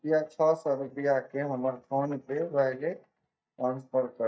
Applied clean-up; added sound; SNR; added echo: neural mask model DeepFilterNet 3.